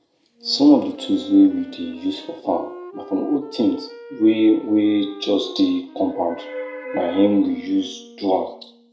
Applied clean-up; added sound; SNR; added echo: none; Wind instrument, woodwind instrument; 19 dB; reverberation time 0.4 s.